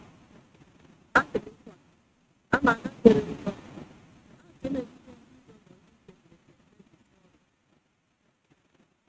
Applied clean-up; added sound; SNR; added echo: neural mask model RNNoise.